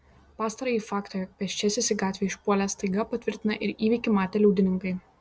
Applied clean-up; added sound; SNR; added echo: none; none; none; none.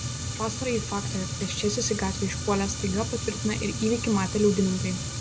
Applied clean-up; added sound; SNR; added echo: none; Fire; 4 dB; none.